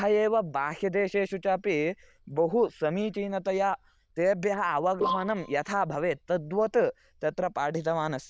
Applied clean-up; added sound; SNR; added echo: neural diffusion model UNIVERSE++.